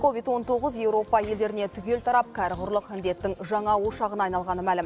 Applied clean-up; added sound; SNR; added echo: none; none; none; none.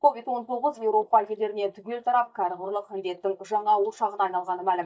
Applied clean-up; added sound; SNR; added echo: neural mask model DeepFilterNet 3.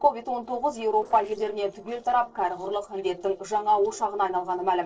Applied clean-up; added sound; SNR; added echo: neural separator model SepFormer DNS4.